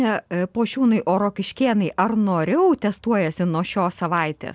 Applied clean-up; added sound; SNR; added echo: none; none; none; none.